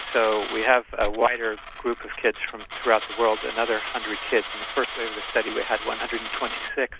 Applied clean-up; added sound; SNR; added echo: none; Coin (dropping); 6 dB; none.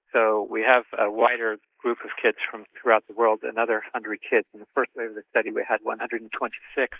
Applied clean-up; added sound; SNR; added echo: neural mask model Resemble Enhance denoiser.